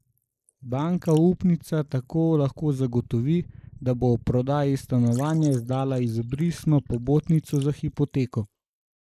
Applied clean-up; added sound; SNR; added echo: neural mask model Resemble Enhance denoiser.